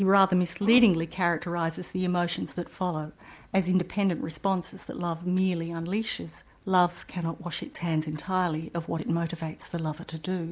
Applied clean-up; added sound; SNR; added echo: none; none; none; none.